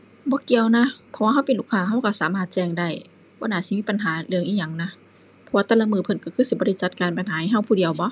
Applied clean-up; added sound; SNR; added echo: none; none; none; none.